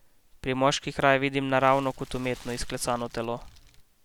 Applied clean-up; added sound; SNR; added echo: none; Fire; 20 dB; none.